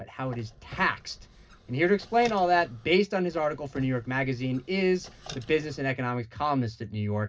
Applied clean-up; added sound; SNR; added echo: none; Squeak; 19 dB; reverberation time 0.4 s.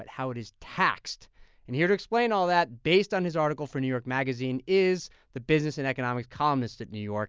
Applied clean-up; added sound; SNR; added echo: none; none; none; none.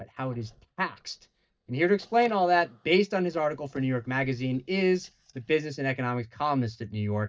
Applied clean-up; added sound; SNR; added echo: neural mask model DeepFilterNet 3.